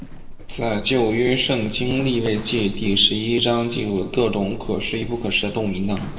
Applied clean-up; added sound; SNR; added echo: none; Livestock, farm animals, working animals; 12 dB; reverberation time 1.3 s.